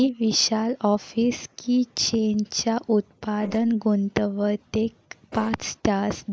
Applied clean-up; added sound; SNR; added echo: neural mask model Resemble Enhance denoiser.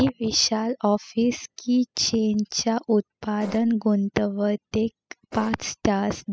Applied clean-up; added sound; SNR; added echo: classical method spectral subtraction.